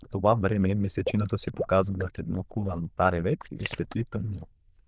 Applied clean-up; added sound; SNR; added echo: neural diffusion model UNIVERSE++.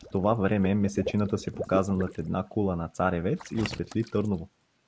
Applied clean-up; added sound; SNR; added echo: none; Water / Liquid; 13 dB; none.